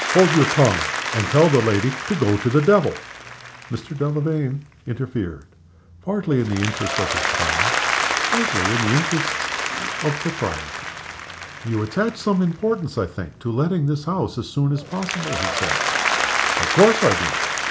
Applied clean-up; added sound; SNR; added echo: none; Applause; 3 dB; none.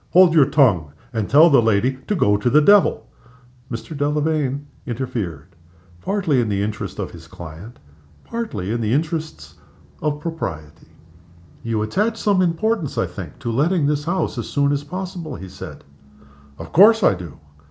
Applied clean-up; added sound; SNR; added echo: none; none; none; none.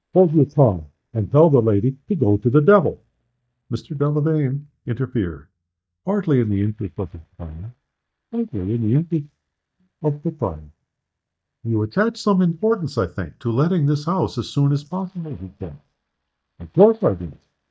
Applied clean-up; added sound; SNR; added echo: neural mask model DeepFilterNet 3.